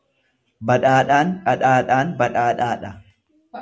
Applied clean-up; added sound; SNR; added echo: none; none; none; none.